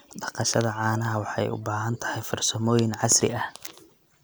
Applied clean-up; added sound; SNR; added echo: none; none; none; none.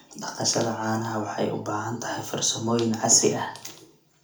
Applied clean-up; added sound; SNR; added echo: none; none; none; reverberation time 0.3 s.